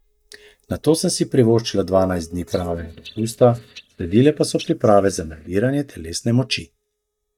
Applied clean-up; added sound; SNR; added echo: neural mask model DeepFilterNet 3.